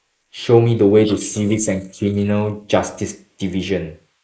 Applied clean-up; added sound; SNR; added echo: neural mask model Resemble Enhance denoiser.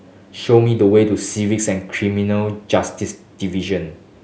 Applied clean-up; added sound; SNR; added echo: none; none; none; none.